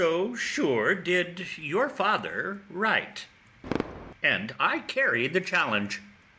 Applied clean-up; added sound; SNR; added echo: none; Fireworks; 16 dB; none.